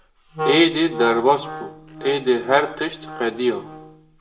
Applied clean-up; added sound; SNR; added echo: none; Wind instrument, woodwind instrument; 11 dB; reverberation time 0.6 s.